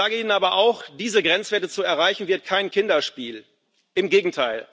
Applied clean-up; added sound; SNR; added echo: none; none; none; none.